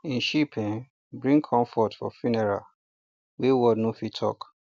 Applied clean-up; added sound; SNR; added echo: none; none; none; none.